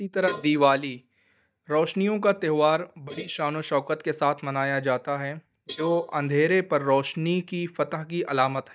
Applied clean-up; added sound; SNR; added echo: neural mask model DeepFilterNet 3.